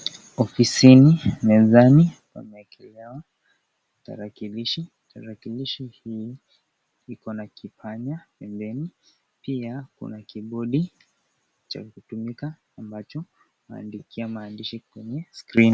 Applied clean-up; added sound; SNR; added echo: none; none; none; none.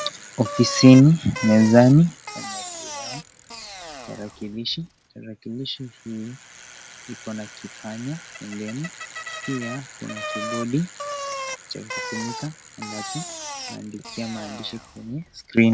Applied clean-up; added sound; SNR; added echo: none; Bicycle; 13 dB; none.